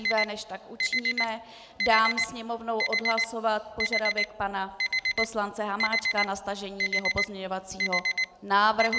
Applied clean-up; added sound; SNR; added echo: none; Alarm; 1 dB; none.